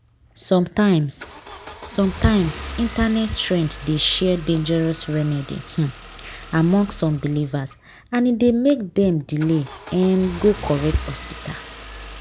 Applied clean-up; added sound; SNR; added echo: none; Engine starting / Car; 15 dB; none.